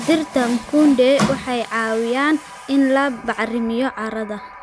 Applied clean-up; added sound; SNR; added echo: none; Water tap, faucet; 11 dB; none.